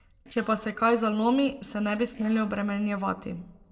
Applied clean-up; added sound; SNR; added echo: neural separator model SepFormer DNS4.